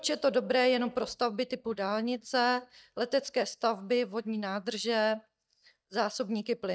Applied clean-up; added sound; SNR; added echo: neural mask model DeepFilterNet 3.